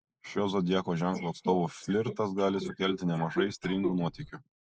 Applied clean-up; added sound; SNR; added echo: neural mask model Resemble Enhance denoiser.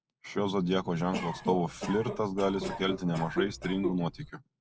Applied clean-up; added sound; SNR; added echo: none; Cough; 7 dB; none.